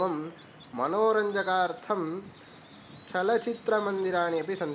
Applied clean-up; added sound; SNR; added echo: none; Insect; 13 dB; none.